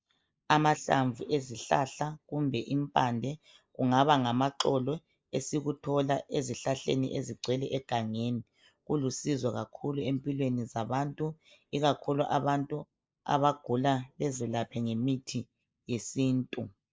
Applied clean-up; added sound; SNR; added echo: neural mask model Resemble Enhance denoiser.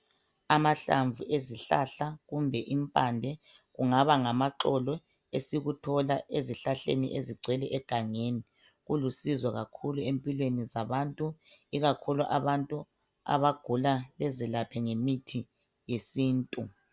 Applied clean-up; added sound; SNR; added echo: none; none; none; none.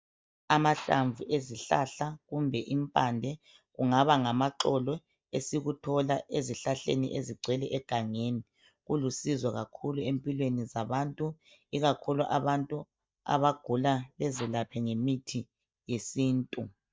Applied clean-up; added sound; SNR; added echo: neural mask model DeepFilterNet 3.